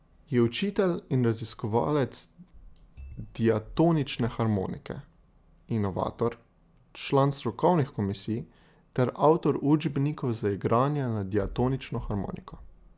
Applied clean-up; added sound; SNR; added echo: none; Marimba, xylophone / Wood; 17 dB; none.